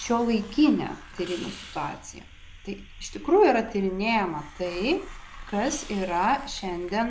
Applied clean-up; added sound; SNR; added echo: none; Hiss; 16 dB; none.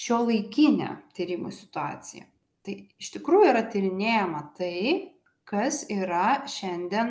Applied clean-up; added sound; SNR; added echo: none; none; none; none.